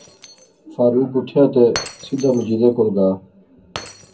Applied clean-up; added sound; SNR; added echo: none; Shatter; 18 dB; reverberation time 0.4 s.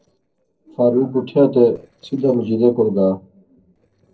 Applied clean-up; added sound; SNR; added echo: neural separator model SepFormer DNS4.